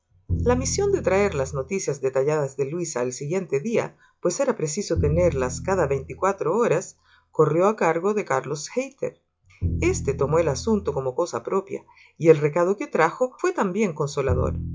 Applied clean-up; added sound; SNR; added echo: classical method log-MMSE.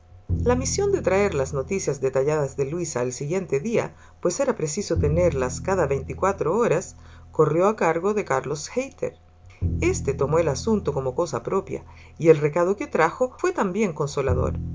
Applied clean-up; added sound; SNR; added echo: none; Bowed string instrument; 10 dB; none.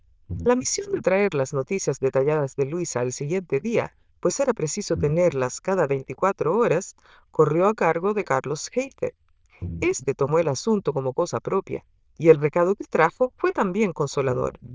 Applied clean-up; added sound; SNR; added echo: neural diffusion model UNIVERSE++.